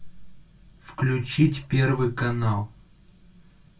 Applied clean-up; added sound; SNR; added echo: none; none; none; reverberation time 0.1 s.